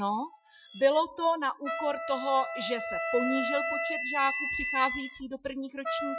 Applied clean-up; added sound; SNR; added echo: classical method Wiener filter.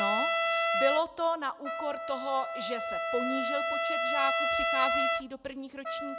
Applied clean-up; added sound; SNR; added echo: none; Trumpet; -3 dB; none.